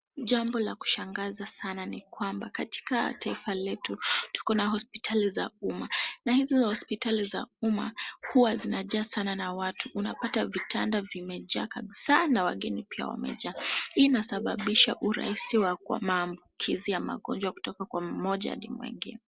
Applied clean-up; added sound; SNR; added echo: none; none; none; none.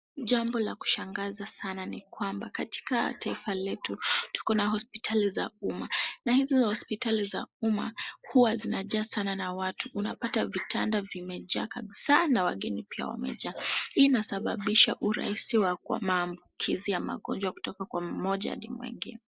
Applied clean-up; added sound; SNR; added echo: neural mask model Resemble Enhance denoiser.